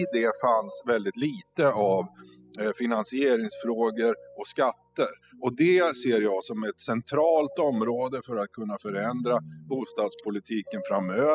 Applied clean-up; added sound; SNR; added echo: classical method spectral subtraction.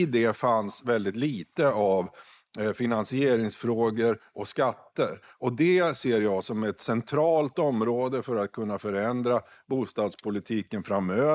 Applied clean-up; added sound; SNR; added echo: neural mask model Resemble Enhance denoiser.